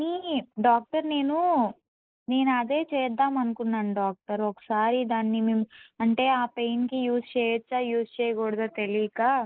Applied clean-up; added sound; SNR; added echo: neural mask model Resemble Enhance denoiser.